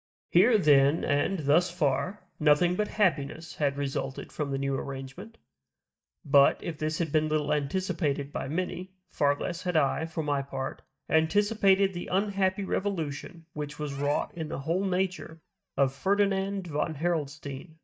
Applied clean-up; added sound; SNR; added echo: neural mask model DeepFilterNet 3.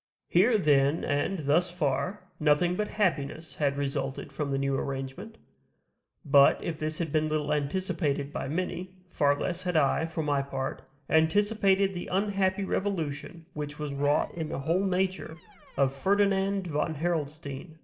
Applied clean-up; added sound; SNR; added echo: neural separator model SepFormer DNS4.